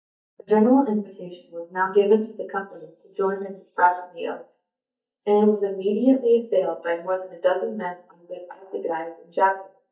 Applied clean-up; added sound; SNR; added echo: neural mask model DeepFilterNet 3.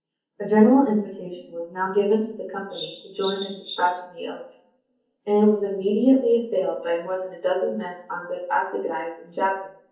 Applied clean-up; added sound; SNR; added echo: none; Bird vocalization, bird call, bird song; 13 dB; reverberation time 0.6 s.